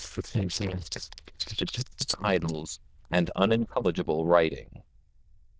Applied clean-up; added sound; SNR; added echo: neural diffusion model UNIVERSE++.